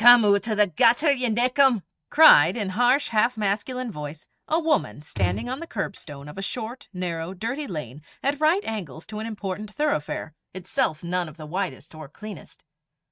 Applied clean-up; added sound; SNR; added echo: neural mask model RNNoise.